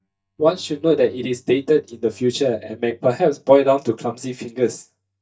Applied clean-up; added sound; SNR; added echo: neural mask model DeepFilterNet 3.